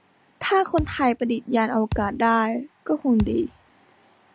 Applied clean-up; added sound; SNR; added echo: none; Thump, thud; 11 dB; none.